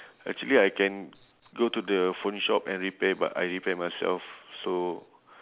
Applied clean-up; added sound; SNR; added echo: none; none; none; none.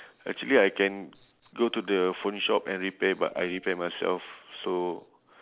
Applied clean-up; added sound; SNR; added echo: neural separator model SepFormer DNS4.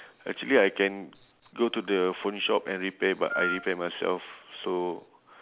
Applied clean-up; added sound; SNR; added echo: none; Wind instrument, woodwind instrument; 4 dB; none.